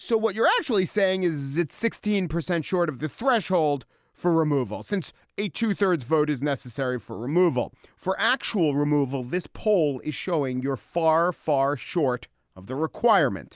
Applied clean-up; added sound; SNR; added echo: none; none; none; none.